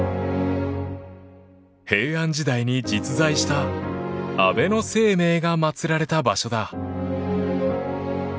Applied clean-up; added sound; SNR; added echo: none; none; none; none.